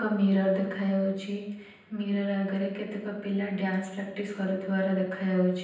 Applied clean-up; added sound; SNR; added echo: none; none; none; reverberation time 0.9 s.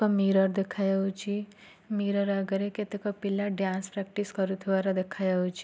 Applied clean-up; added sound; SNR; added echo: none; none; none; none.